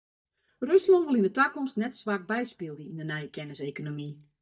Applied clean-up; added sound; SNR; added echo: neural mask model DeepFilterNet 3.